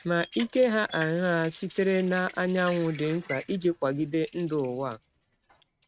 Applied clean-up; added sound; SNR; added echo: neural mask model RNNoise.